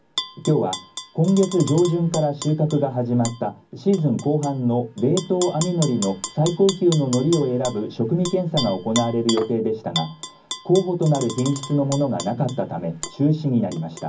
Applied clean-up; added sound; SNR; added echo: none; Tap / Glass; 13 dB; reverberation time 0.4 s.